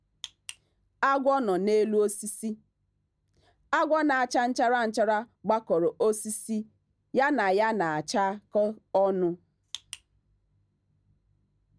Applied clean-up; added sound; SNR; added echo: none; none; none; none.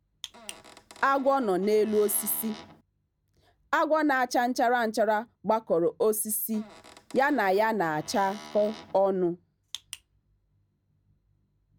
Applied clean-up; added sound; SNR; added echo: none; Squeak / Cupboard open or close; 20 dB; none.